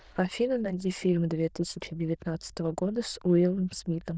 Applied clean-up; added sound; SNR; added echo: neural diffusion model UNIVERSE++.